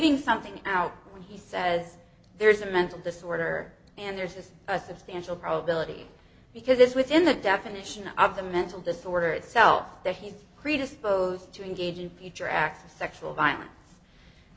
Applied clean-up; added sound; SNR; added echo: none; none; none; none.